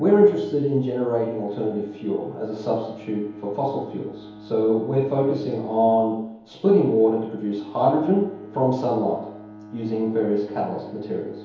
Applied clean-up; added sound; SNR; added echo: none; Bowed string instrument; 19 dB; reverberation time 2.2 s.